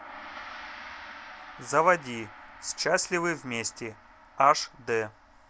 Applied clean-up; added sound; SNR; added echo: none; Gong; 17 dB; none.